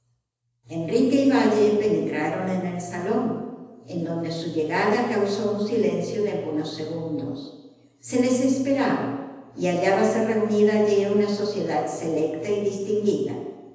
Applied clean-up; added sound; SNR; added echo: none; none; none; reverberation time 1.1 s.